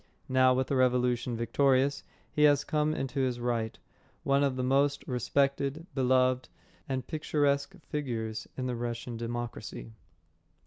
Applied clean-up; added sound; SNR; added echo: none; none; none; none.